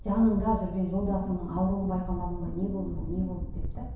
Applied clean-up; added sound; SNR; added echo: none; Wind; 6 dB; reverberation time 0.7 s.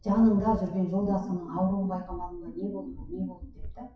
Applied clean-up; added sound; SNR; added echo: classical method WPE with log-MMSE.